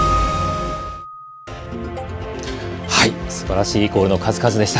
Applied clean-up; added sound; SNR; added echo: none; Keyboard (musical); 9 dB; none.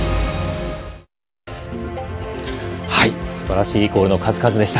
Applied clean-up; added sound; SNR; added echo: none; none; none; none.